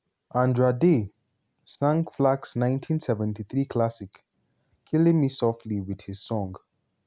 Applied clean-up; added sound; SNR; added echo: none; none; none; none.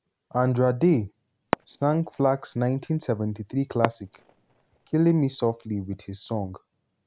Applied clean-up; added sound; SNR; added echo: none; Fireworks; 11 dB; none.